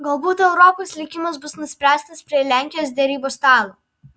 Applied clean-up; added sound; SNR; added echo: none; none; none; none.